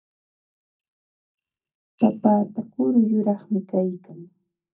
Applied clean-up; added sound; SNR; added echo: neural mask model DeepFilterNet 3.